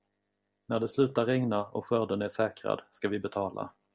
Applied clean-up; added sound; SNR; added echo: none; none; none; none.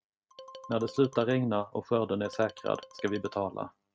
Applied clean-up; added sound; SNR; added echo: neural mask model RNNoise.